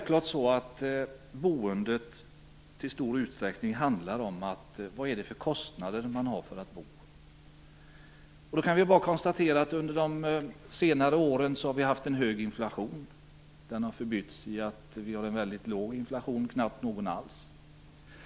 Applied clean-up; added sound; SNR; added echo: none; none; none; none.